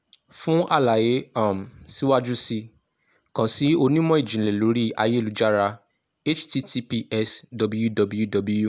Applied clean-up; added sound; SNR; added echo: none; none; none; none.